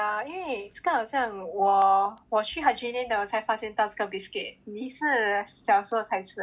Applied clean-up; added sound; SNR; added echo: none; none; none; none.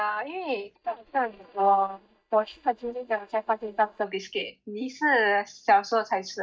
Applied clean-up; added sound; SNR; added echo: neural mask model DeepFilterNet 3.